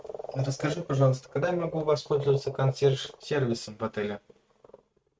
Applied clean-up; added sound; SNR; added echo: neural mask model RNNoise.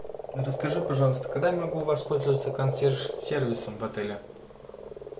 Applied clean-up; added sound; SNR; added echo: none; Frog; 7 dB; none.